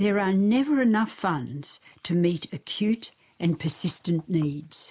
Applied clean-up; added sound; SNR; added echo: none; none; none; none.